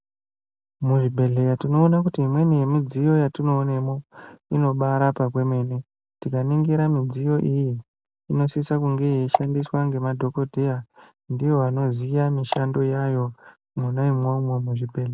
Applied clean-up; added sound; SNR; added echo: none; none; none; none.